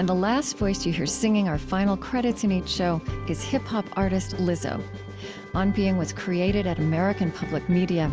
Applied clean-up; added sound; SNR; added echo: none; none; none; none.